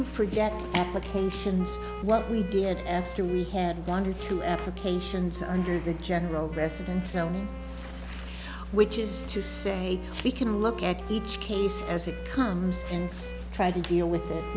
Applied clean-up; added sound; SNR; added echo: none; Wind instrument, woodwind instrument; 13 dB; none.